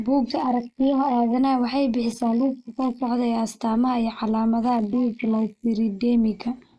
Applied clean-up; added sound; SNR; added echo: neural mask model Resemble Enhance denoiser.